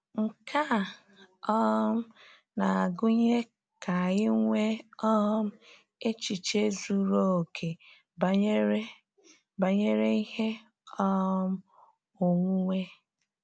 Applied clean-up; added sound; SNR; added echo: none; none; none; none.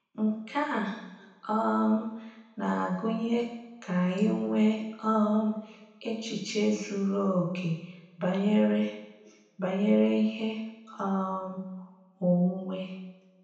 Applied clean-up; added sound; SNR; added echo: none; none; none; reverberation time 0.9 s.